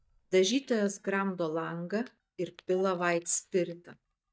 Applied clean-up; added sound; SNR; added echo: neural mask model DeepFilterNet 3.